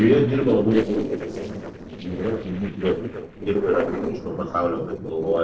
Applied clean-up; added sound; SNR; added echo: neural separator model SepFormer DNS4.